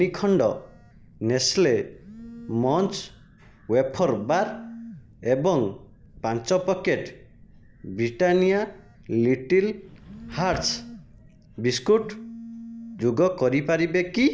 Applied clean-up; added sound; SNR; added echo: none; Telephone + Drawer open or close; 19 dB; none.